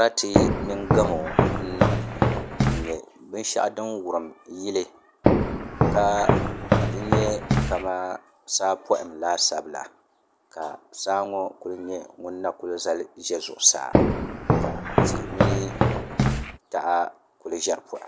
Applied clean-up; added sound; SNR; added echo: none; Walk, footsteps; -5 dB; none.